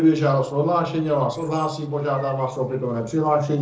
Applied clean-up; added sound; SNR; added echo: neural separator model SepFormer DNS4.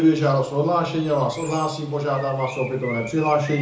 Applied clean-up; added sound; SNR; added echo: none; Bird; 18 dB; reverberation time 0.6 s.